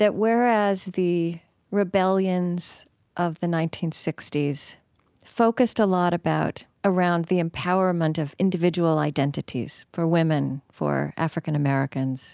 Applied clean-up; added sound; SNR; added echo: none; none; none; none.